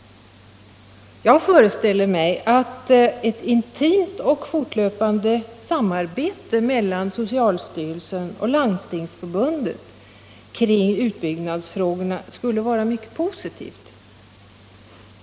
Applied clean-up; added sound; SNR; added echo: none; none; none; none.